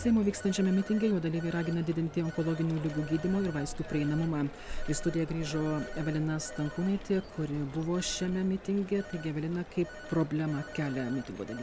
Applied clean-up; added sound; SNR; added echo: none; Telephone; 14 dB; none.